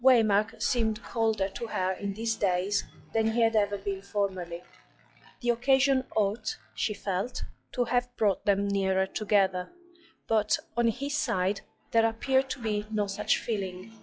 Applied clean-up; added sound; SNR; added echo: classical method log-MMSE.